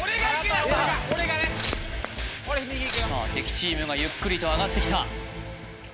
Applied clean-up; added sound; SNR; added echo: none; Tearing; 13 dB; none.